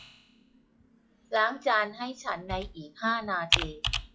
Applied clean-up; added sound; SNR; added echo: classical method log-MMSE.